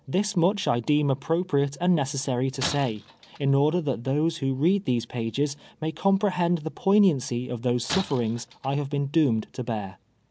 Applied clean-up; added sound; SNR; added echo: none; Shatter; 15 dB; none.